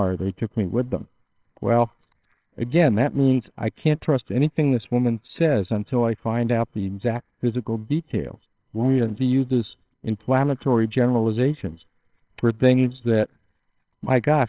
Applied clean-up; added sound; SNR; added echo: neural separator model SepFormer WHAMR!.